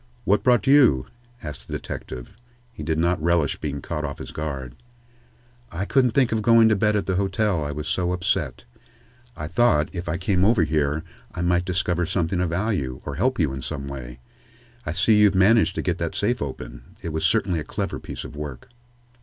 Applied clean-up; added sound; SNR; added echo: none; none; none; none.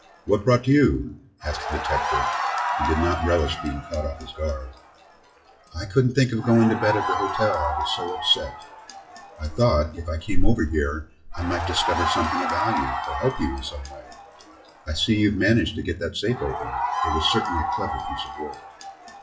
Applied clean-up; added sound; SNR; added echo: classical method WPE with log-MMSE.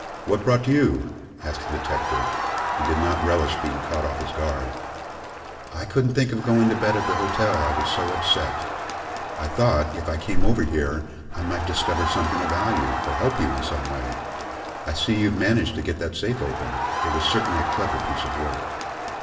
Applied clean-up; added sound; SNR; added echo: none; Crowd; 4 dB; reverberation time 2.9 s.